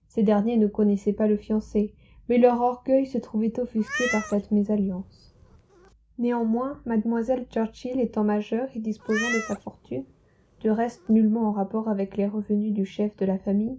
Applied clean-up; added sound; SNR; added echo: none; Meow; 11 dB; none.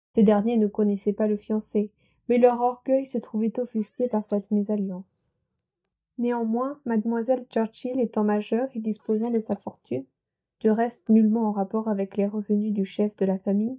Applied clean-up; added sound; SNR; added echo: neural mask model DeepFilterNet 3.